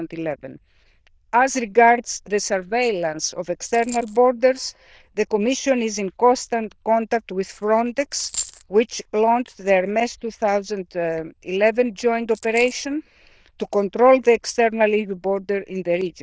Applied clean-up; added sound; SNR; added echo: neural diffusion model UNIVERSE++.